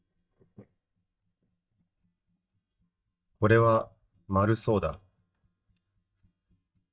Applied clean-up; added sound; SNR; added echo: neural mask model DeepFilterNet 3.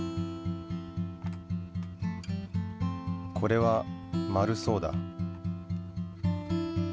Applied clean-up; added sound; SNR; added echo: none; none; none; none.